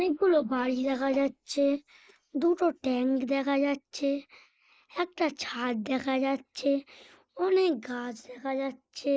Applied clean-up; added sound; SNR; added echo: neural mask model Resemble Enhance denoiser.